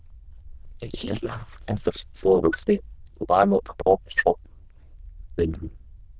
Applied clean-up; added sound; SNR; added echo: neural diffusion model UNIVERSE++.